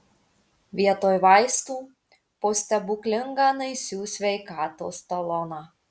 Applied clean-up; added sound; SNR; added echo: none; none; none; none.